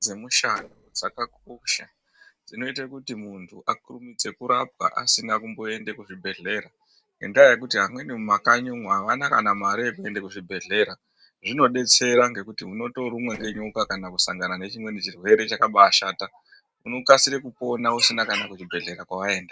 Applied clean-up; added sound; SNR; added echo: neural separator model SepFormer DNS4.